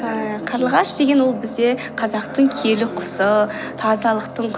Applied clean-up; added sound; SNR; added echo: none; Wind instrument, woodwind instrument; 18 dB; none.